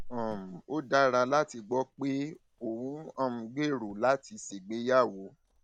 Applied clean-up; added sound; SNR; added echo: none; Cricket; 19 dB; none.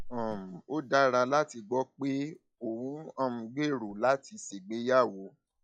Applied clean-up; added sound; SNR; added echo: classical method log-MMSE.